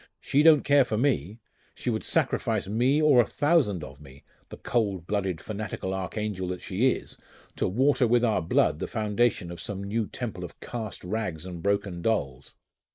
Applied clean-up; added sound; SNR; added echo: neural mask model Resemble Enhance denoiser.